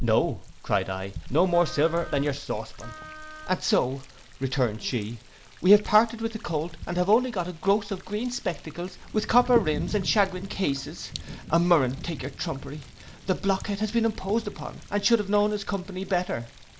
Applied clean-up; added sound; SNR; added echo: none; Thunder + Wind instrument, woodwind instrument; 13 dB; none.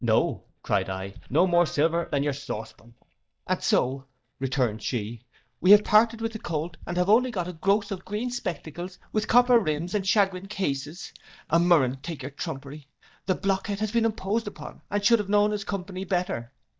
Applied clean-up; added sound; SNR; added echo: neural mask model DeepFilterNet 3.